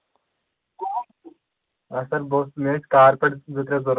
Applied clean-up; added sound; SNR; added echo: none; none; none; none.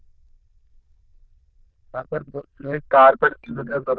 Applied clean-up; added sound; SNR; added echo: neural diffusion model UNIVERSE++.